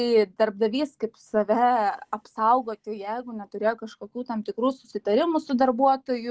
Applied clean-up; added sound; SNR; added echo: none; none; none; none.